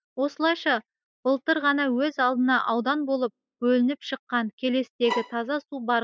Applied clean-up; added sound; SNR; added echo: classical method spectral subtraction.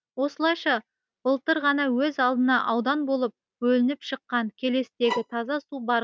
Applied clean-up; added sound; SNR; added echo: neural mask model RNNoise.